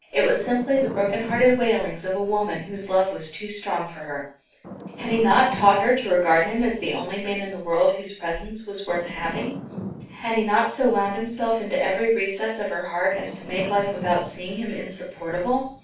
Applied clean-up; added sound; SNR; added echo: none; Thunder / Rain; 16 dB; reverberation time 0.3 s.